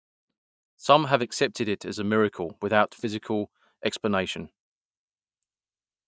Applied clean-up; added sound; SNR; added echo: neural mask model DeepFilterNet 3.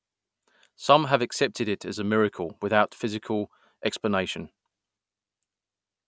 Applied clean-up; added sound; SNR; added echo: none; none; none; none.